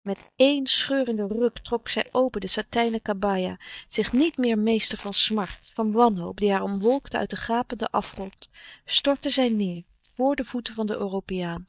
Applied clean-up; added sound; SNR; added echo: neural mask model DeepFilterNet 3.